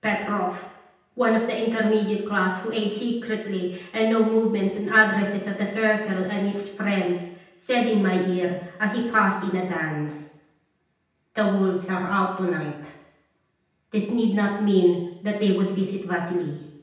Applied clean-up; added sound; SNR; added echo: none; none; none; reverberation time 0.9 s.